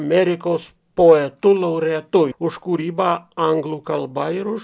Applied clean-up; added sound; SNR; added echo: none; none; none; none.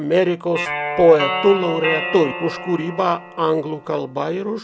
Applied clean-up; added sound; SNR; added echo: none; Guitar; 8 dB; none.